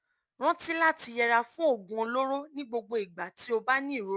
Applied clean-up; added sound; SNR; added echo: none; none; none; none.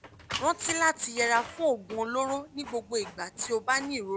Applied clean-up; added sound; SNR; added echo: none; Printer; 14 dB; none.